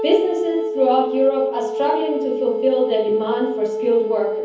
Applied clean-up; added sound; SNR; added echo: none; Wind instrument, woodwind instrument; 4 dB; reverberation time 0.7 s.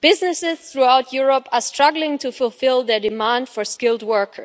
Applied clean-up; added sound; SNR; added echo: none; none; none; none.